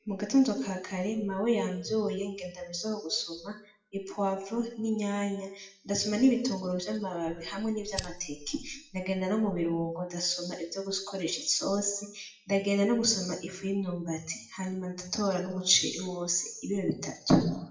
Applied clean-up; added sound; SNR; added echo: classical method WPE with log-MMSE.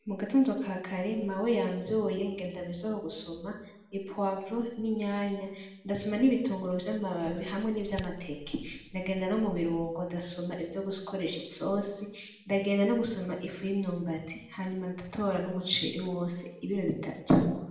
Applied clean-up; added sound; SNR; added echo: none; Fire; 14 dB; reverberation time 0.8 s.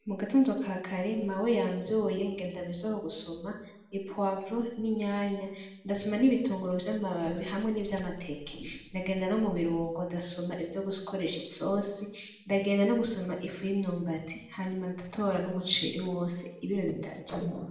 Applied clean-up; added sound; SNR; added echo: neural separator model SepFormer DNS4.